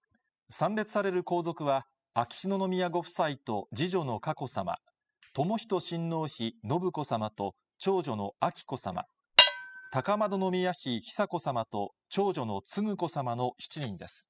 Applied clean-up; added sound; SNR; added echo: classical method spectral subtraction.